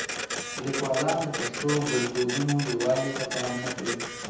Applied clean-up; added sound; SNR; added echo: none; Printer; 4 dB; reverberation time 0.8 s.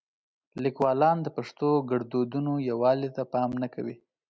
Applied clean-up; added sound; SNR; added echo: none; none; none; none.